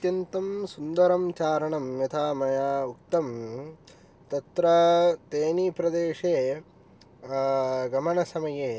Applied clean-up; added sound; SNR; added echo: none; none; none; none.